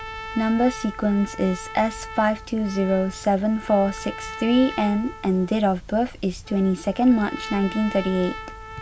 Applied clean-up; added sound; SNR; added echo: none; Trumpet; 14 dB; none.